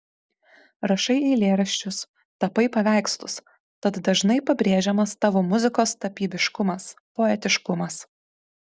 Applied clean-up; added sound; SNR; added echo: none; none; none; none.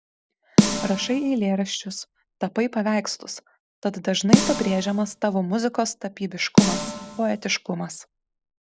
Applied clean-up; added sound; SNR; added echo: none; Snare drum; -1 dB; none.